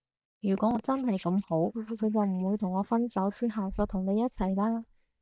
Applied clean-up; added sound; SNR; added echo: neural mask model DeepFilterNet 3.